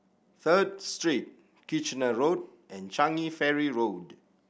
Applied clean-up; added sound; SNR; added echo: none; none; none; none.